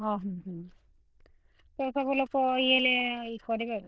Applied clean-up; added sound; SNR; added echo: neural diffusion model UNIVERSE++.